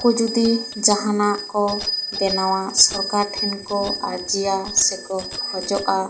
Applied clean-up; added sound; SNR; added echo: none; Bicycle bell; 9 dB; reverberation time 0.4 s.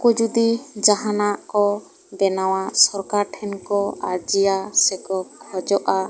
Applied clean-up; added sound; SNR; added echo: none; none; none; none.